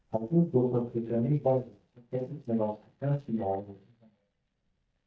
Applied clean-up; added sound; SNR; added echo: neural mask model DeepFilterNet 3.